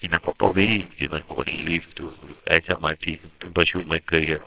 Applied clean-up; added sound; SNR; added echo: neural separator model SepFormer WHAMR!.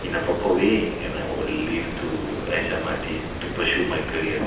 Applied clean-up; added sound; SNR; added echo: none; Water; 6 dB; reverberation time 0.9 s.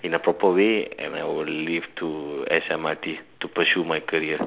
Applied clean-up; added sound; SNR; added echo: none; none; none; none.